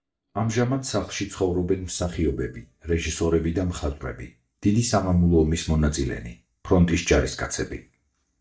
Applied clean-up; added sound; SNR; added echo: neural mask model DeepFilterNet 3.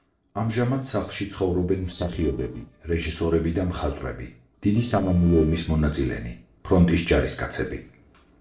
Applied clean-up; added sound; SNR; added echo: neural separator model SepFormer DNS4.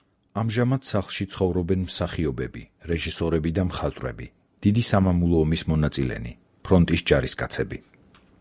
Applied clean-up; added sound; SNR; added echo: none; none; none; none.